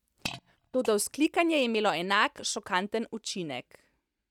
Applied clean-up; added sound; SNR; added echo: neural mask model DeepFilterNet 3.